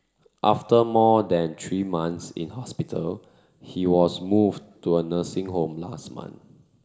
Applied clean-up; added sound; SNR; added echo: none; none; none; reverberation time 0.9 s.